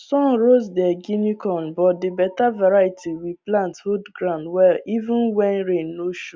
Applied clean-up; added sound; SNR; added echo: none; none; none; none.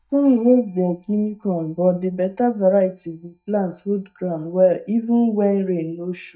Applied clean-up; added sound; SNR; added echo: neural mask model DeepFilterNet 3.